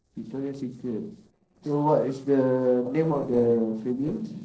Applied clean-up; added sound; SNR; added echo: neural separator model SepFormer DNS4.